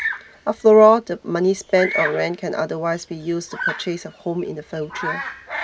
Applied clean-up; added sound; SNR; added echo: none; Bird vocalization, bird call, bird song; 10 dB; none.